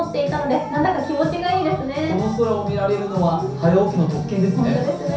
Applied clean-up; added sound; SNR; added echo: none; none; none; reverberation time 0.6 s.